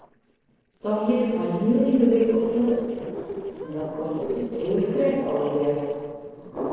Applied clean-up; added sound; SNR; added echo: neural separator model SepFormer DNS4.